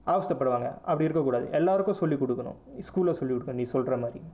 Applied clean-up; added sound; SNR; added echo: none; none; none; none.